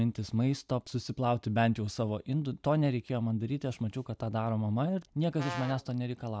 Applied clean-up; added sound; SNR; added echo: none; Brass instrument; 11 dB; none.